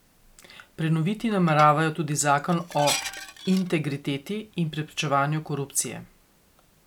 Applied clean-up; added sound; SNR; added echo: none; Dishes, pots, and pans; 10 dB; none.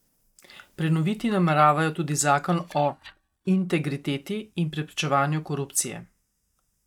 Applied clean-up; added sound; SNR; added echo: neural mask model DeepFilterNet 3.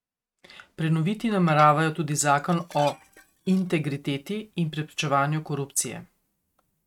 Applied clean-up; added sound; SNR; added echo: neural mask model RNNoise.